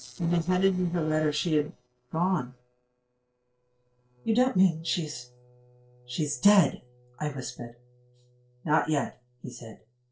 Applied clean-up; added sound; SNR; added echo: neural separator model SepFormer DNS4.